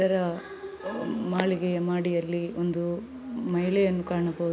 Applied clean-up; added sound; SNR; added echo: none; none; none; none.